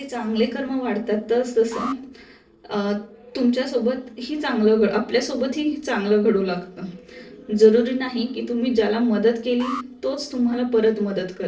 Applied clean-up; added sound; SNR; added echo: neural separator model SepFormer DNS4.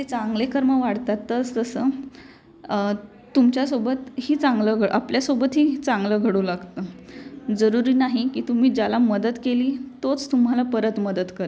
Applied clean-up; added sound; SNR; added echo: none; none; none; none.